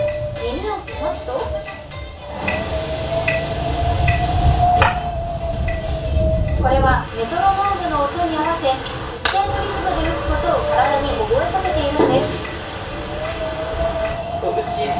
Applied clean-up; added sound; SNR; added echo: none; Wind; 5 dB; reverberation time 0.3 s.